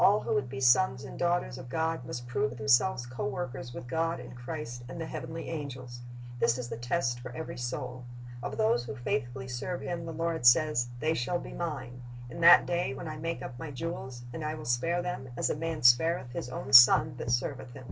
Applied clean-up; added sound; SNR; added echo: none; none; none; none.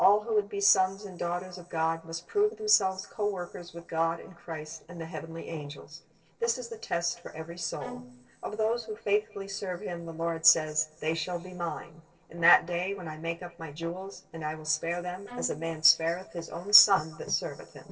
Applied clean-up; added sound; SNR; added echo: neural separator model SepFormer DNS4.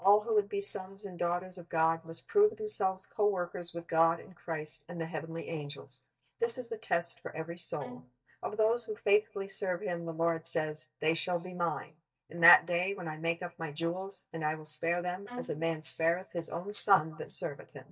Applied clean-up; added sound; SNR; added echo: neural mask model DeepFilterNet 3.